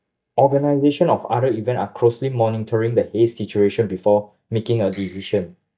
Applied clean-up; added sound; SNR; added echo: neural mask model DeepFilterNet 3.